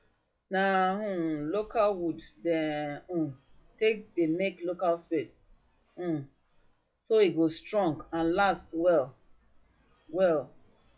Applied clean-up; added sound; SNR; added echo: classical method log-MMSE.